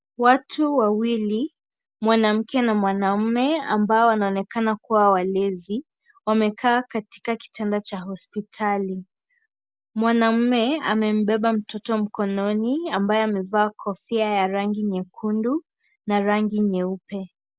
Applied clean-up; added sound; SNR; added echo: none; none; none; none.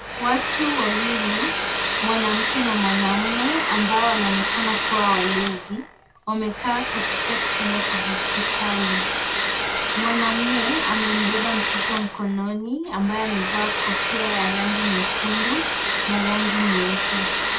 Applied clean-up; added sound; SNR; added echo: none; Domestic sounds, home sounds; -1 dB; reverberation time 0.2 s.